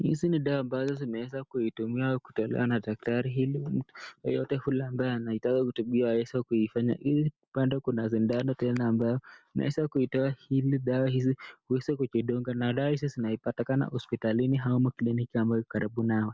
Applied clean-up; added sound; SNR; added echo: none; none; none; none.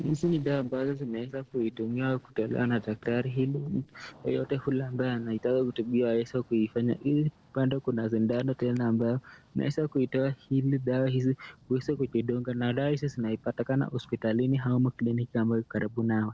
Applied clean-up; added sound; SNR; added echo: neural separator model SepFormer DNS4.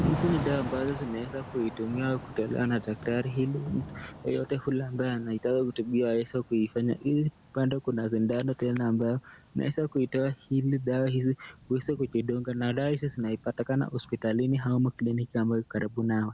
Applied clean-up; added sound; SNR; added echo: none; Thunder / Rain; 14 dB; none.